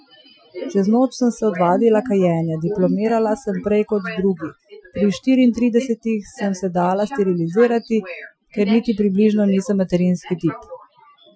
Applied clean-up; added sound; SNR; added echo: classical method Wiener filter.